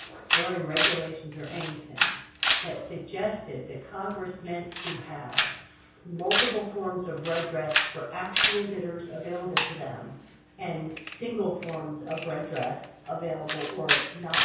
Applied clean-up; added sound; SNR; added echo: none; Camera; -1 dB; reverberation time 0.6 s.